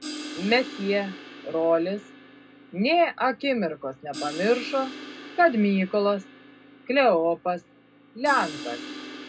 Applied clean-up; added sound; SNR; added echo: none; Crash cymbal; 14 dB; reverberation time 0.2 s.